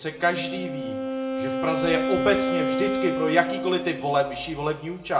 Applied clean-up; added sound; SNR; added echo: none; Wind instrument, woodwind instrument; 2 dB; reverberation time 0.4 s.